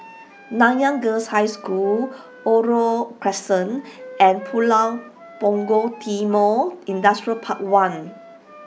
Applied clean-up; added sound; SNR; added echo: none; Wind instrument, woodwind instrument; 20 dB; none.